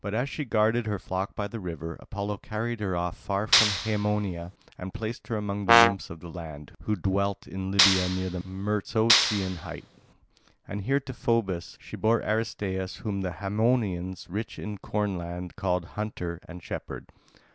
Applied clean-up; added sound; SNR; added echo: none; Brass instrument + Clapping; -3 dB; none.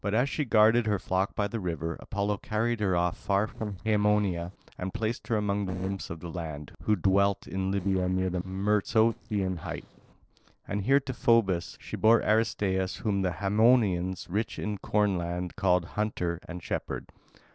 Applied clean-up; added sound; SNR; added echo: neural separator model SepFormer DNS4.